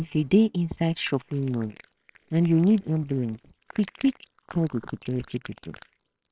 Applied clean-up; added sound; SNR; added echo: neural separator model SepFormer WHAMR!.